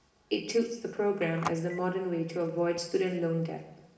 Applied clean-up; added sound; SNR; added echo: none; Telephone; 14 dB; reverberation time 0.9 s.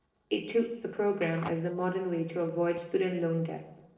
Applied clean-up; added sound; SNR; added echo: neural separator model SepFormer DNS4.